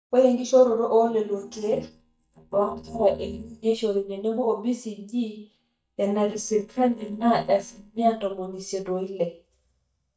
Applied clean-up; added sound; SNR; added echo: neural mask model DeepFilterNet 3.